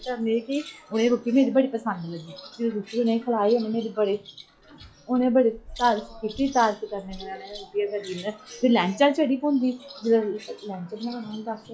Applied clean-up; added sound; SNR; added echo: classical method log-MMSE.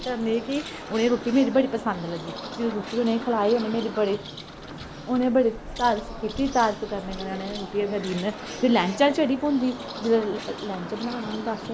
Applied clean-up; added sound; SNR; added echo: none; Bird; 11 dB; none.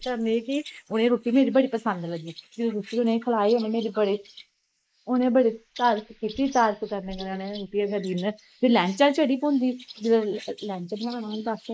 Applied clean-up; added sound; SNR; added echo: neural mask model Resemble Enhance denoiser.